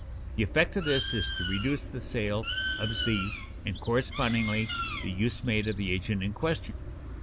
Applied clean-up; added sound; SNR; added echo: none; Bird; 5 dB; none.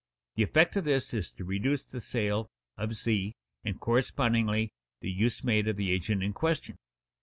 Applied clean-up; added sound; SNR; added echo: none; none; none; none.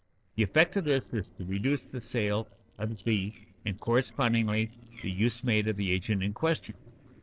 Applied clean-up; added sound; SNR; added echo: neural separator model SepFormer DNS4.